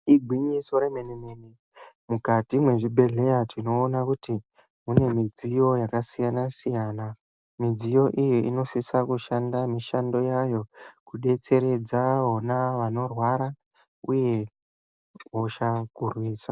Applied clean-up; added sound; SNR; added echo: none; none; none; none.